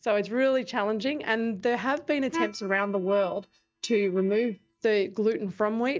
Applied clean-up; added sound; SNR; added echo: neural mask model DeepFilterNet 3.